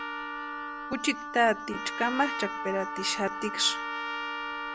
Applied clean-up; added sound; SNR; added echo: none; Trumpet + Wind instrument, woodwind instrument; 4 dB; none.